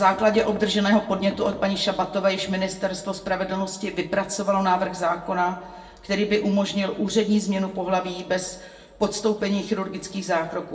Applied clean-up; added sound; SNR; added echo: none; Knock; 18 dB; reverberation time 0.6 s.